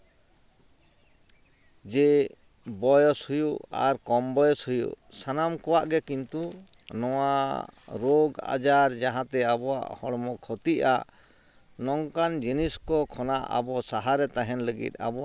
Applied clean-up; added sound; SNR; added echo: none; none; none; none.